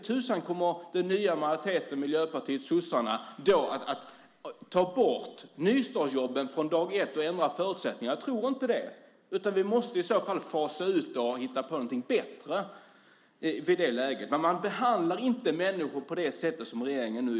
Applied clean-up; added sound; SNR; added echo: none; none; none; none.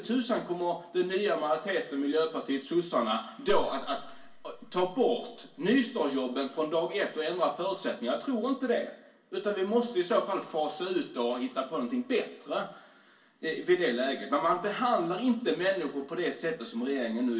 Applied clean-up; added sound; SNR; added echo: none; none; none; reverberation time 0.3 s.